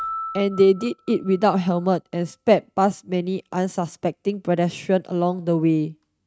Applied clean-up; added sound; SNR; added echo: neural mask model RNNoise.